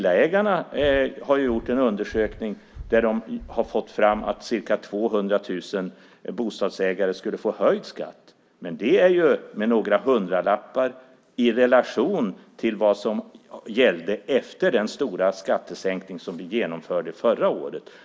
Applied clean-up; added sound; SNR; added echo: none; Breathing; 19 dB; none.